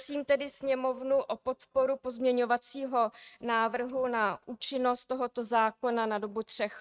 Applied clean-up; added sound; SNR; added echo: neural mask model RNNoise.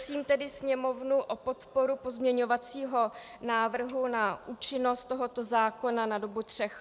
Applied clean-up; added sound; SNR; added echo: none; Bicycle bell; 20 dB; none.